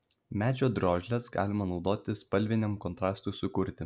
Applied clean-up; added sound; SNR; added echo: none; none; none; none.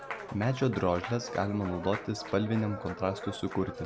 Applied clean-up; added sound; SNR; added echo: none; Applause; 10 dB; none.